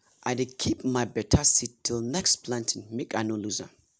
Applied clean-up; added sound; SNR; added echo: none; none; none; none.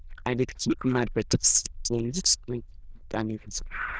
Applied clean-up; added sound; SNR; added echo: neural diffusion model UNIVERSE++.